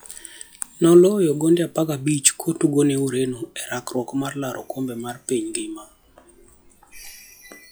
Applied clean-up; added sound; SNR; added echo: classical method log-MMSE.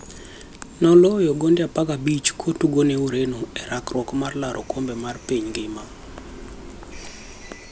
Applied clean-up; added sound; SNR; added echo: none; Train; 18 dB; none.